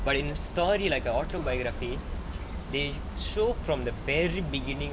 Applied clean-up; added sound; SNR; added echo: none; none; none; none.